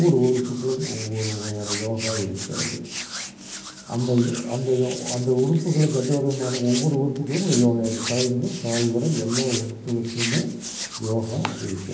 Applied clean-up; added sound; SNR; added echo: none; Hands; 10 dB; reverberation time 0.4 s.